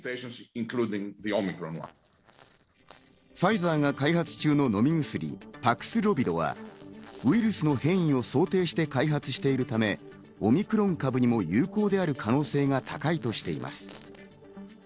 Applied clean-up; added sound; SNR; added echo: neural separator model SepFormer DNS4.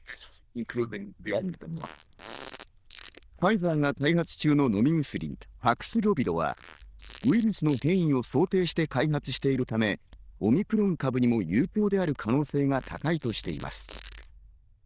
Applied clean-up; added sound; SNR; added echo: neural diffusion model UNIVERSE++.